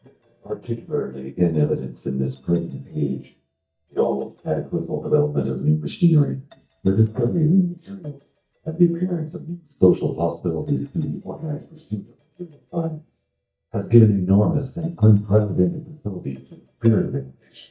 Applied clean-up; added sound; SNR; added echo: neural mask model DeepFilterNet 3.